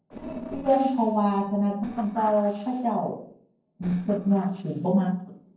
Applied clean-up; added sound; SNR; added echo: neural separator model SepFormer DNS4.